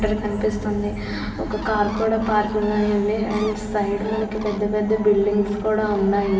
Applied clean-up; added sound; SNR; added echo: none; Bird; 18 dB; reverberation time 2.6 s.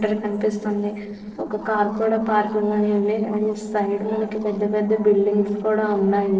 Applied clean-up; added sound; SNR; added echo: neural separator model SepFormer DNS4.